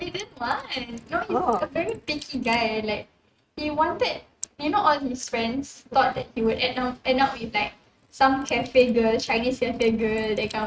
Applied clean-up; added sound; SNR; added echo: neural mask model RNNoise.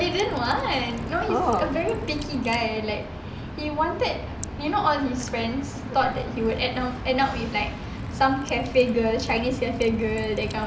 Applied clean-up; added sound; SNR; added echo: none; Liquid; 15 dB; none.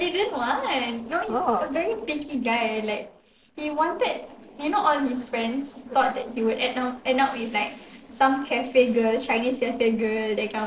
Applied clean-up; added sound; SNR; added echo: neural separator model SepFormer DNS4.